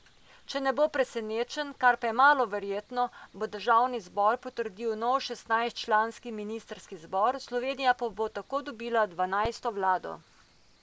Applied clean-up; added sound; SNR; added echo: none; none; none; none.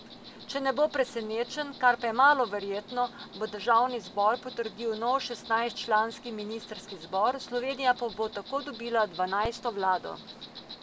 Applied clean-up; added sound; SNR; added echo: none; Insect; 17 dB; none.